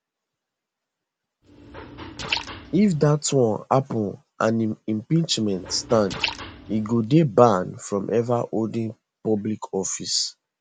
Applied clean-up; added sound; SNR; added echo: none; Liquid; 11 dB; none.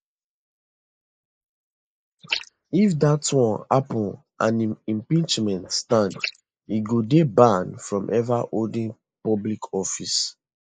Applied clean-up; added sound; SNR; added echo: neural mask model Resemble Enhance denoiser.